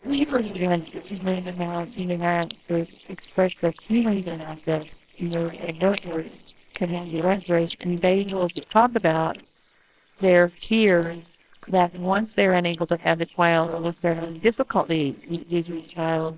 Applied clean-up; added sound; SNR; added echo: neural separator model SepFormer WHAMR!.